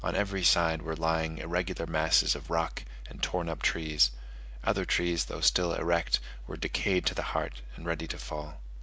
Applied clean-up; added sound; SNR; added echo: none; none; none; none.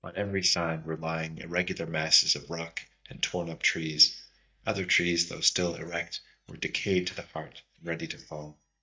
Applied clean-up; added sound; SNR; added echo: neural mask model DeepFilterNet 3.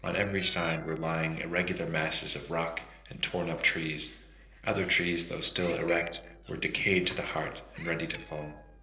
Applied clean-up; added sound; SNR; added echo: neural separator model SepFormer DNS4.